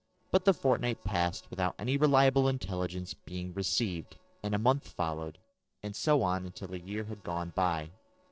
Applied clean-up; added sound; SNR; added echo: neural separator model SepFormer DNS4.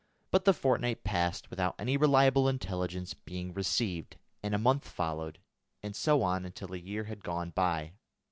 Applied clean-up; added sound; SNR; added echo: none; none; none; none.